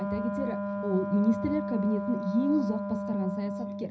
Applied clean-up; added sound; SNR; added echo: none; Wind instrument, woodwind instrument; 3 dB; reverberation time 0.5 s.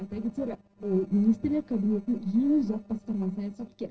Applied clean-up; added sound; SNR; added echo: neural separator model SepFormer DNS4.